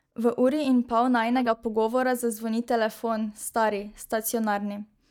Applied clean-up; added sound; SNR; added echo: neural mask model DeepFilterNet 3.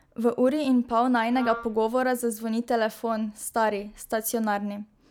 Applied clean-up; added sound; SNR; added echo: none; Wind instrument, woodwind instrument; 13 dB; none.